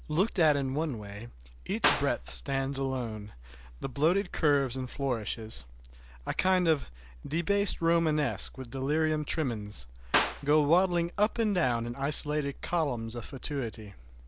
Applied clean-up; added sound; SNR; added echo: none; Clapping; 0 dB; none.